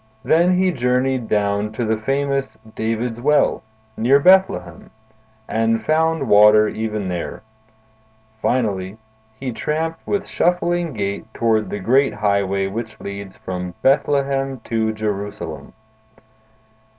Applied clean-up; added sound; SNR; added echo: none; none; none; none.